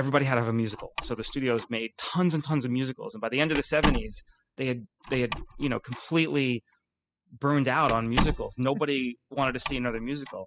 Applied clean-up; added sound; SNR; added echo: classical method spectral subtraction.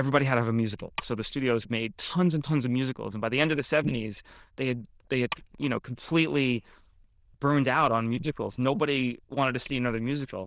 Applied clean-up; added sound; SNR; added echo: neural diffusion model UNIVERSE++.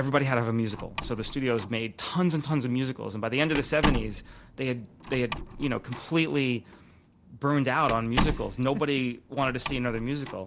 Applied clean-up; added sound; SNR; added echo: none; Slam; 8 dB; none.